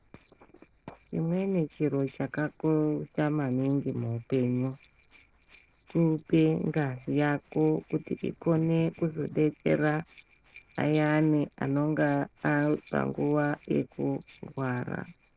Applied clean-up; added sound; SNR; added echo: neural separator model SepFormer DNS4.